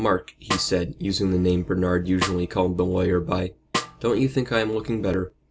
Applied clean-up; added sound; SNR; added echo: none; Snare drum; 10 dB; none.